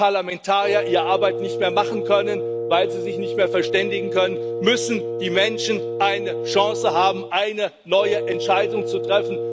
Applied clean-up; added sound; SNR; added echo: none; Wind instrument, woodwind instrument; 4 dB; none.